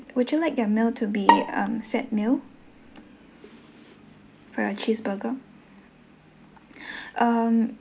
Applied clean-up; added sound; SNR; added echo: none; Bowed string instrument; 0 dB; none.